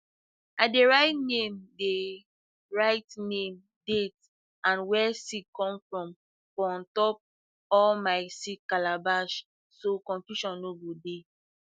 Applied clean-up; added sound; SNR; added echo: none; none; none; none.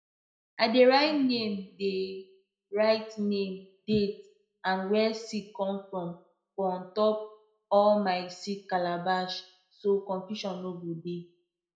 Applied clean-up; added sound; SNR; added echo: none; none; none; reverberation time 0.4 s.